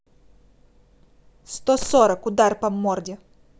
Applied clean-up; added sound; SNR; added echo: none; none; none; none.